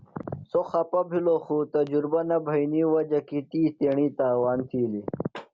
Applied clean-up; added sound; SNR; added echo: none; none; none; none.